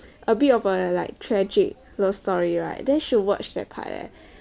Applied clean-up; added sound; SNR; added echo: none; none; none; none.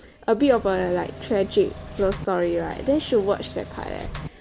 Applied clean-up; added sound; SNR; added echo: none; Engine / Mechanisms; 13 dB; none.